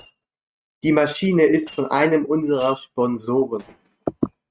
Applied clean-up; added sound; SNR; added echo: neural mask model RNNoise.